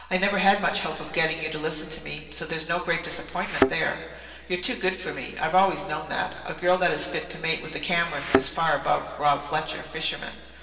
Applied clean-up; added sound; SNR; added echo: none; Thump, thud; 0 dB; reverberation time 2.3 s.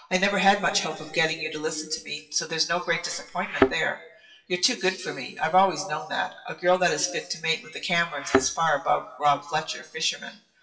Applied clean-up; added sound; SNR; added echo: classical method WPE with log-MMSE.